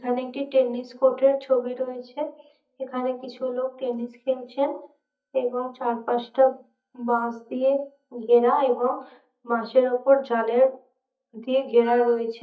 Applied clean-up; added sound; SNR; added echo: neural mask model DeepFilterNet 3.